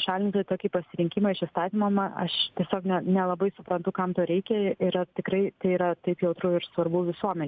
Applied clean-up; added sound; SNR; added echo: none; none; none; none.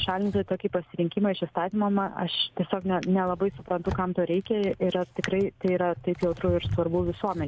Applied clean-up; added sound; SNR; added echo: none; Drawer open or close; 13 dB; none.